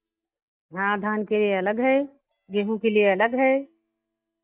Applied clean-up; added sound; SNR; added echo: neural mask model DeepFilterNet 3.